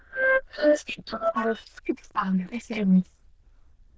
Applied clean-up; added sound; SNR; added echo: neural diffusion model UNIVERSE++.